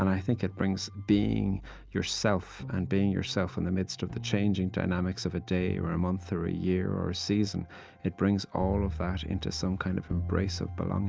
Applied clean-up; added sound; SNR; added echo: none; none; none; none.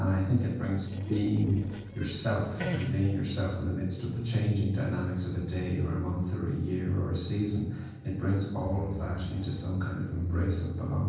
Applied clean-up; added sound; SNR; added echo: neural separator model SepFormer DNS4.